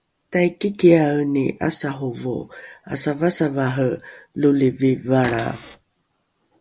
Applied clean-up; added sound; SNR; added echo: none; Cupboard open or close / Door; 14 dB; none.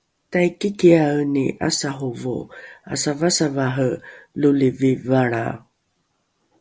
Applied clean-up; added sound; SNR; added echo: none; none; none; none.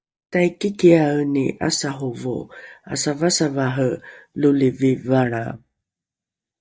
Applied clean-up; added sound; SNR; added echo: neural mask model DeepFilterNet 3.